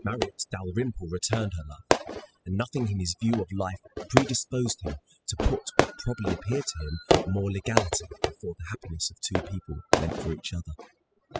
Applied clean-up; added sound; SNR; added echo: classical method spectral subtraction.